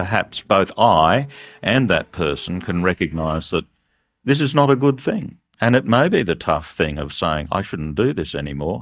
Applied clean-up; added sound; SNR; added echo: neural mask model DeepFilterNet 3.